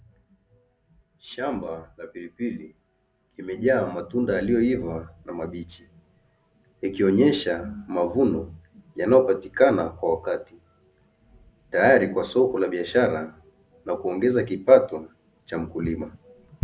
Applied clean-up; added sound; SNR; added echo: none; none; none; none.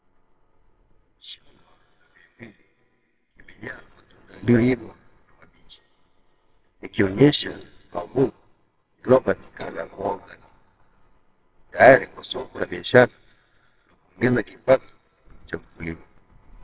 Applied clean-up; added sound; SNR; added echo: neural separator model SepFormer WHAMR!.